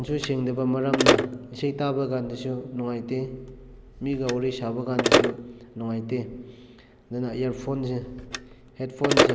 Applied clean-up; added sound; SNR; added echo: none; Telephone; 0 dB; none.